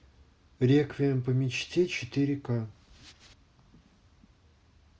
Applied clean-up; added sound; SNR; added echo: none; none; none; none.